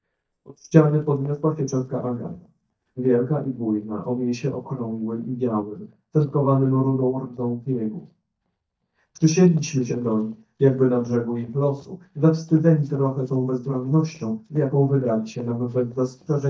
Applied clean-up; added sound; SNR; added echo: neural mask model DeepFilterNet 3.